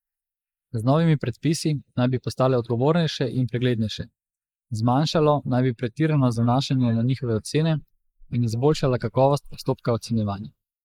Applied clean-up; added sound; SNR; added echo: neural mask model Resemble Enhance denoiser.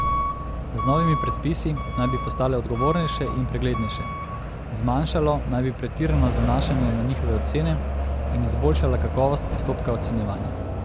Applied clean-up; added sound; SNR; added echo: none; Alarm / Truck; 0 dB; none.